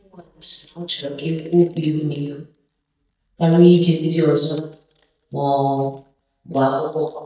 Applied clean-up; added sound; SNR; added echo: neural mask model DeepFilterNet 3.